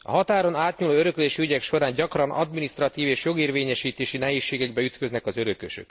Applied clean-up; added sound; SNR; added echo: none; none; none; none.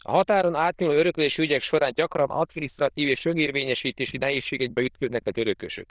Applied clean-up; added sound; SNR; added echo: neural diffusion model UNIVERSE++.